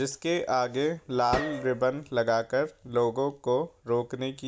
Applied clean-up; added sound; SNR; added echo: none; Gunshot, gunfire; 10 dB; none.